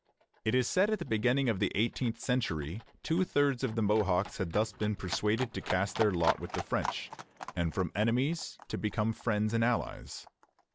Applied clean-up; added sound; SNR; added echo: none; Livestock, farm animals, working animals; 13 dB; none.